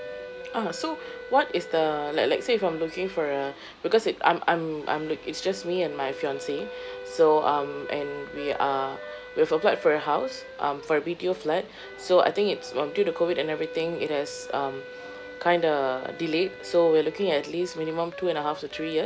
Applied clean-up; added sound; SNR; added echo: none; Wind instrument, woodwind instrument + Wind instrument, woodwind instrument; 14 dB; none.